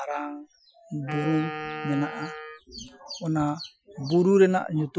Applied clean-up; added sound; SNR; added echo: classical method Wiener filter.